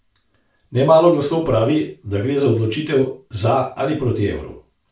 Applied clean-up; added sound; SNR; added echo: none; none; none; reverberation time 0.3 s.